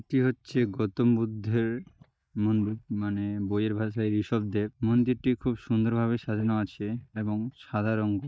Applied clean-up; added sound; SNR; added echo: neural mask model DeepFilterNet 3.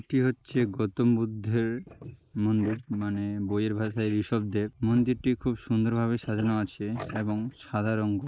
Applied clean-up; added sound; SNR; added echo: neural mask model Resemble Enhance denoiser.